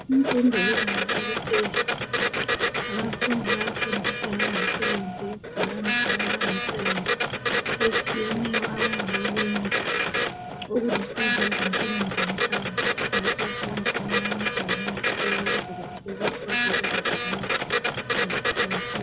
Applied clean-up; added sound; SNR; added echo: none; Printer; -4 dB; none.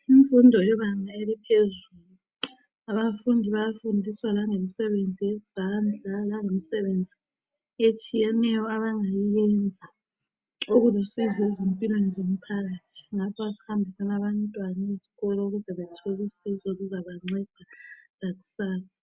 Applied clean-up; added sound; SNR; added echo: none; none; none; none.